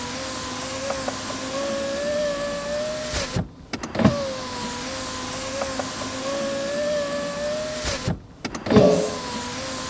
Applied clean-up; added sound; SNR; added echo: none; Car; -5 dB; reverberation time 1.0 s.